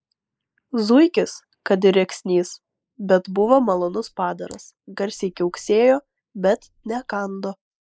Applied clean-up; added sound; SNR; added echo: neural mask model Resemble Enhance denoiser.